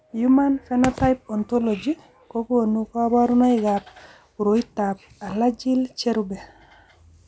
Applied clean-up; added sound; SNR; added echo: none; none; none; none.